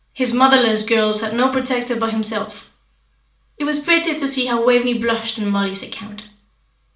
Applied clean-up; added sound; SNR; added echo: none; none; none; reverberation time 0.4 s.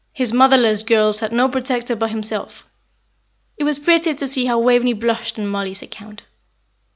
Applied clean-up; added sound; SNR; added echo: none; none; none; none.